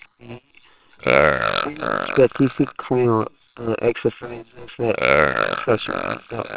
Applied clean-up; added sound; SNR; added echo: neural separator model SepFormer WHAMR!.